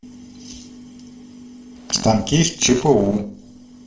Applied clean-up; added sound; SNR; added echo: neural separator model SepFormer DNS4.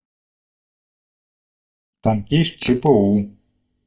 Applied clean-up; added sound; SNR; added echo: neural mask model DeepFilterNet 3.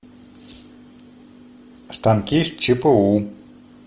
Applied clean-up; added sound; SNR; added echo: none; none; none; none.